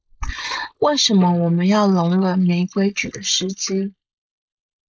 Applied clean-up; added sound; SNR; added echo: neural mask model Resemble Enhance denoiser.